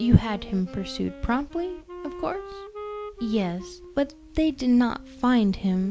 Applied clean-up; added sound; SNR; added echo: none; Wind instrument, woodwind instrument; 16 dB; none.